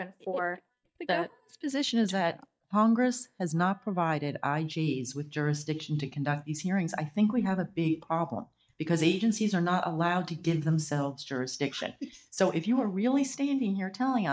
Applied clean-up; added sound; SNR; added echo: neural mask model DeepFilterNet 3.